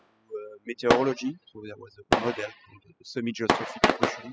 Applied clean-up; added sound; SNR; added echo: classical method spectral subtraction.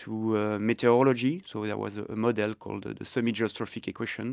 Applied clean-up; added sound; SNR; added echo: none; none; none; none.